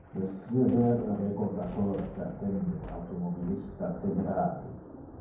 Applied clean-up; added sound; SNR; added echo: none; Thunder; 14 dB; reverberation time 0.9 s.